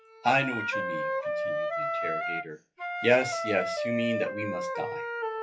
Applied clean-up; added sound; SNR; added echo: classical method WPE with log-MMSE.